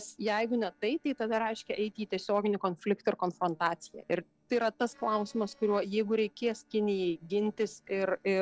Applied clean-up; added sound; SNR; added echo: neural separator model SepFormer DNS4.